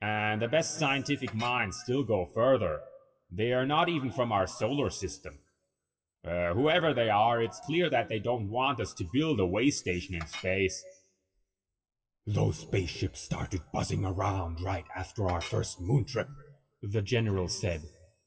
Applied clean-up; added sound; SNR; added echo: classical method WPE with log-MMSE.